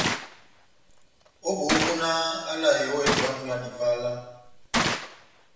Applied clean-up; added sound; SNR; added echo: none; Gunshot, gunfire; 3 dB; reverberation time 0.8 s.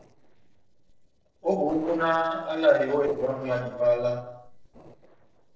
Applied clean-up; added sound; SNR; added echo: neural separator model SepFormer DNS4.